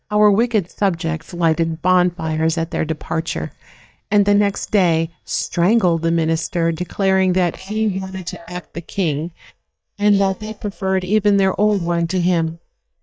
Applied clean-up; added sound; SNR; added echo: neural mask model DeepFilterNet 3.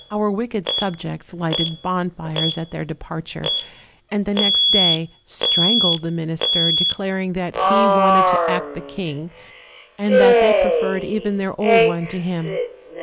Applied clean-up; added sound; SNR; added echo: none; Alarm; -4 dB; none.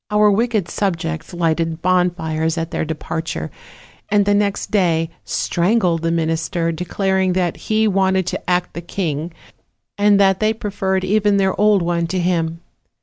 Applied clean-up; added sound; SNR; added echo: none; none; none; none.